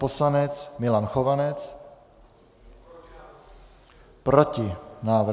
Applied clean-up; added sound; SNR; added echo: none; none; none; none.